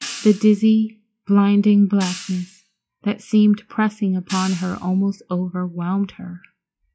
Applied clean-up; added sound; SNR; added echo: classical method log-MMSE.